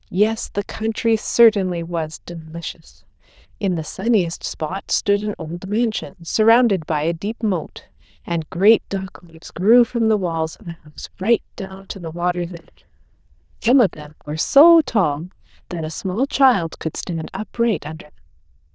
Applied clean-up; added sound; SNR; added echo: neural diffusion model UNIVERSE++.